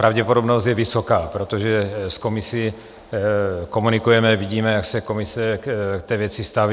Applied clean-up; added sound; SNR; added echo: none; none; none; none.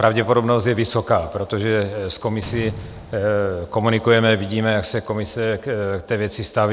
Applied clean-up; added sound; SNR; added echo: none; Slam; 19 dB; none.